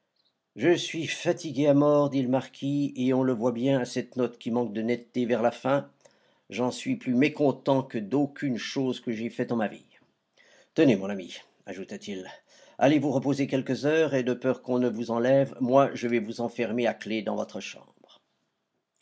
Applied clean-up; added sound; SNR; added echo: none; none; none; none.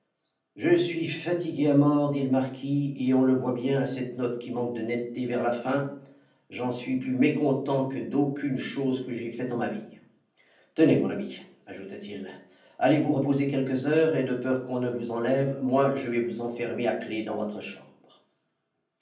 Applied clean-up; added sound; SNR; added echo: none; none; none; reverberation time 0.6 s.